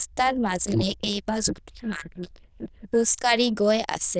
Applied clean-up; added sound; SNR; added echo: neural diffusion model UNIVERSE++.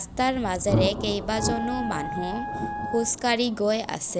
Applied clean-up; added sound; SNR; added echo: none; Wind instrument, woodwind instrument + Thunder; 4 dB; none.